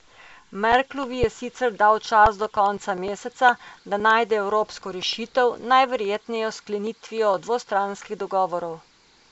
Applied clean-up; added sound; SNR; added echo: neural mask model Resemble Enhance denoiser.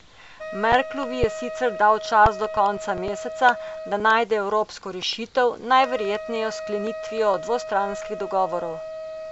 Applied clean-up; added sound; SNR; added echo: none; Wind instrument, woodwind instrument; 11 dB; none.